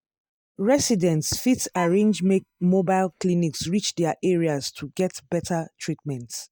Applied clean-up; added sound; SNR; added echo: neural mask model DeepFilterNet 3.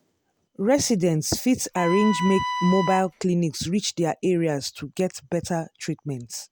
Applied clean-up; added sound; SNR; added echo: none; Wind instrument, woodwind instrument; 5 dB; none.